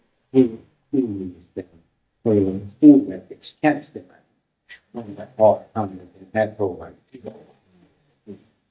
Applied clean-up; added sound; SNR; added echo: neural mask model DeepFilterNet 3.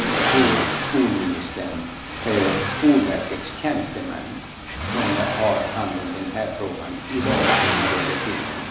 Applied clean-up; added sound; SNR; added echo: none; Accelerating, revving, vroom; 1 dB; reverberation time 1.0 s.